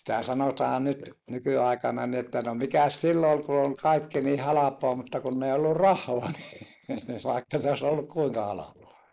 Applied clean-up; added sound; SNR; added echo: neural mask model Resemble Enhance denoiser.